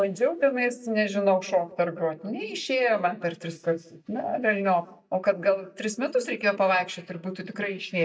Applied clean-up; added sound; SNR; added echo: neural mask model DeepFilterNet 3.